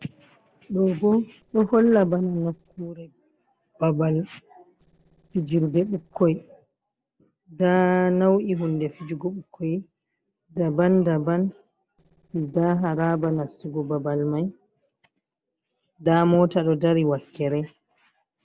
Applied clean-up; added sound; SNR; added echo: neural separator model SepFormer DNS4.